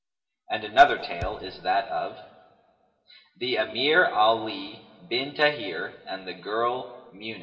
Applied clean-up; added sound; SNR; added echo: none; Thump, thud; 16 dB; reverberation time 2.3 s.